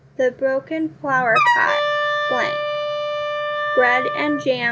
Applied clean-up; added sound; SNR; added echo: none; Wind instrument, woodwind instrument; -1 dB; none.